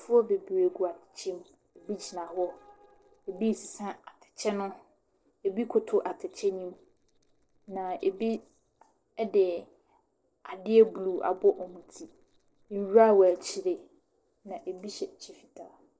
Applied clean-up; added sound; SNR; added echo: neural separator model SepFormer DNS4.